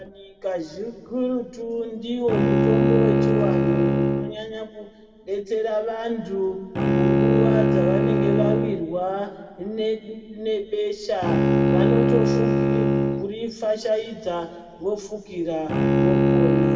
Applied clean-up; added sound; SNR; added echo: none; Bowed string instrument; -5 dB; reverberation time 2.0 s.